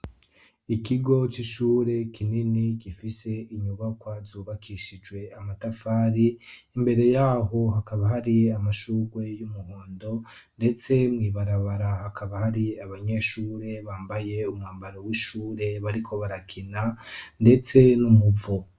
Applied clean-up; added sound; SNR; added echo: none; none; none; none.